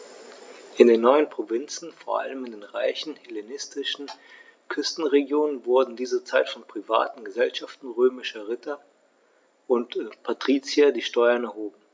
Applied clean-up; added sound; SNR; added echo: none; none; none; none.